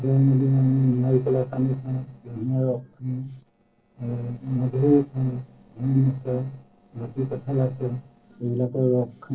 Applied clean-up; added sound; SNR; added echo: neural separator model SepFormer DNS4.